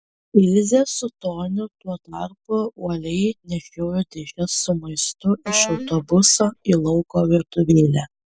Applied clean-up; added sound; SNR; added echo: neural mask model Resemble Enhance denoiser.